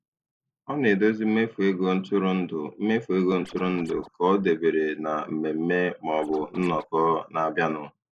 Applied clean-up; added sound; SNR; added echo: neural mask model Resemble Enhance denoiser.